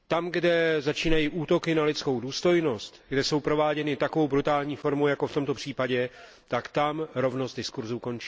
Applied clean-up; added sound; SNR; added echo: none; none; none; none.